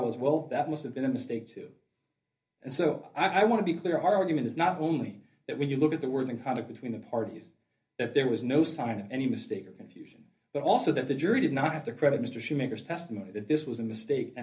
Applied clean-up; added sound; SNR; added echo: none; none; none; reverberation time 0.3 s.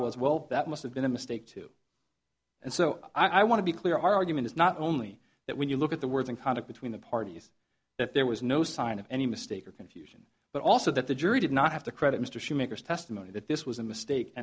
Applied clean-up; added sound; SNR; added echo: none; none; none; none.